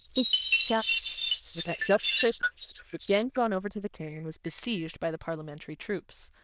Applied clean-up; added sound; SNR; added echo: neural diffusion model UNIVERSE++.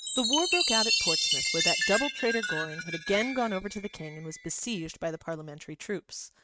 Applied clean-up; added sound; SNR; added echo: neural mask model RNNoise.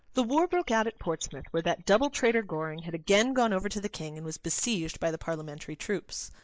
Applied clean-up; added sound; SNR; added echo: neural mask model Resemble Enhance denoiser.